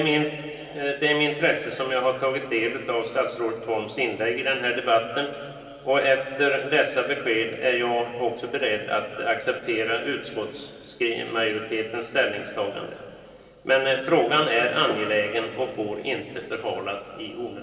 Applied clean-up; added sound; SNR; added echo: none; none; none; reverberation time 2.4 s.